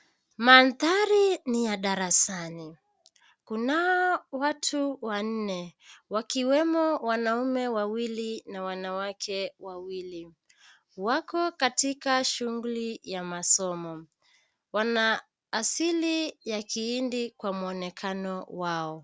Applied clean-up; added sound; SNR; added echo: none; none; none; none.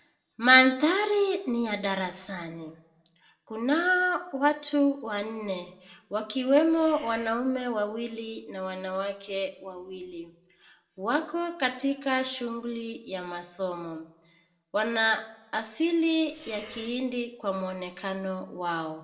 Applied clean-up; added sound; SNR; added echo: none; Breathing; 20 dB; reverberation time 0.5 s.